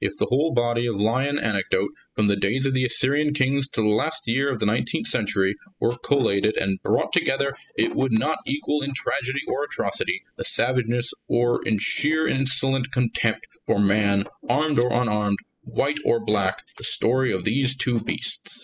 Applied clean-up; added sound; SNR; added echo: classical method spectral subtraction.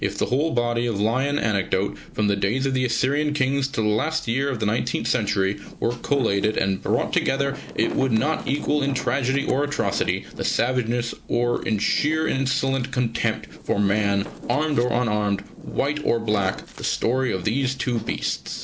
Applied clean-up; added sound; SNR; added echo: none; Wind; 17 dB; none.